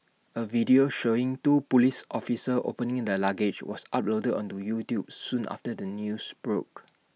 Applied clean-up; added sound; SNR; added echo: none; none; none; none.